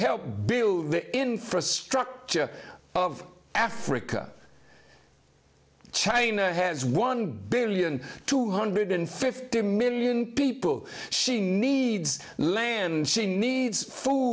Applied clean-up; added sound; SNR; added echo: none; none; none; none.